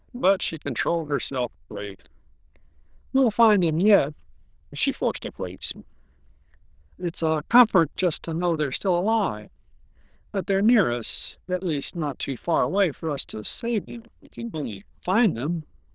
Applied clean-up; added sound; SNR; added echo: neural diffusion model UNIVERSE++.